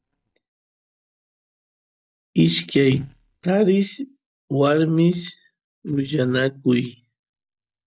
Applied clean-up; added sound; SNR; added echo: neural mask model DeepFilterNet 3.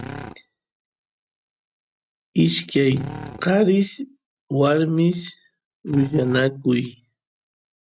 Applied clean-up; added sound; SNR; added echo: neural mask model RNNoise.